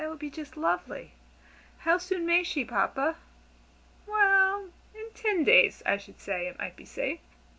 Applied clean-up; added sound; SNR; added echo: none; none; none; none.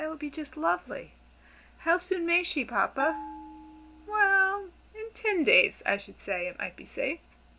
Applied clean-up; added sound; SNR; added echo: none; Bell; 17 dB; none.